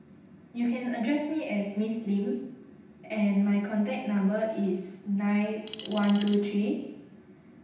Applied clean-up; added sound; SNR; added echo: none; Alarm; 6 dB; reverberation time 0.9 s.